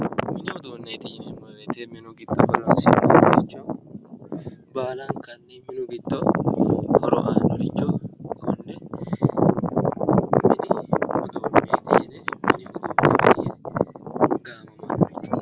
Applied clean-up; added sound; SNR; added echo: none; none; none; none.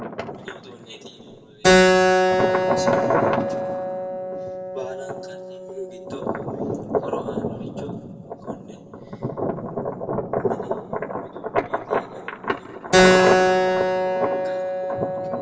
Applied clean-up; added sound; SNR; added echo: none; Keyboard (musical); -4 dB; reverberation time 1.6 s.